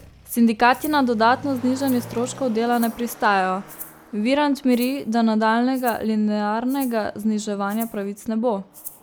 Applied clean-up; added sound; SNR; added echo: none; Motor vehicle (road) + Rattle (instrument); 19 dB; none.